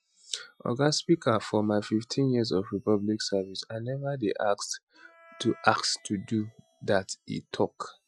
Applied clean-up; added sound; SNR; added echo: classical method Wiener filter.